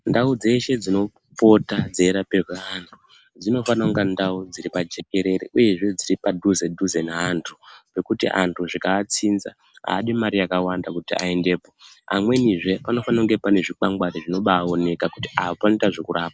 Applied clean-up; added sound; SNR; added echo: none; none; none; none.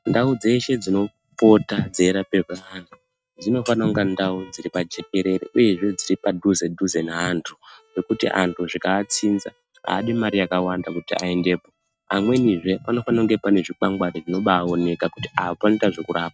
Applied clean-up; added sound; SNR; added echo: neural mask model RNNoise.